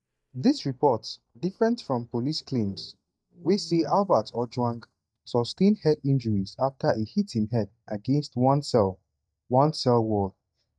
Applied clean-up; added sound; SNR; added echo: neural mask model DeepFilterNet 3.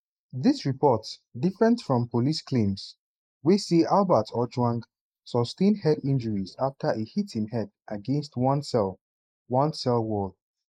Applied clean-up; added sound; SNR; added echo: neural mask model Resemble Enhance denoiser.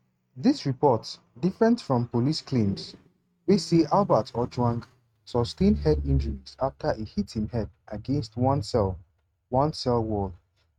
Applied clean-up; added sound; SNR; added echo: neural mask model RNNoise.